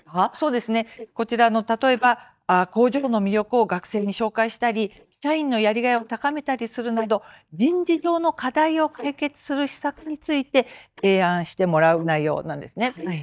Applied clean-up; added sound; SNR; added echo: neural mask model DeepFilterNet 3.